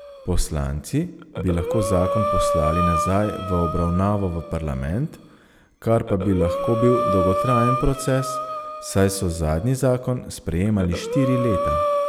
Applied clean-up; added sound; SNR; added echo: none; Breathing; 4 dB; none.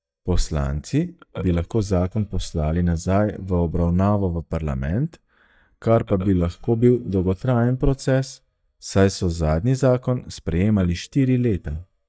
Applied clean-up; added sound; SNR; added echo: neural mask model DeepFilterNet 3.